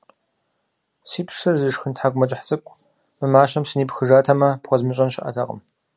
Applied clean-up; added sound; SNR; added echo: none; none; none; none.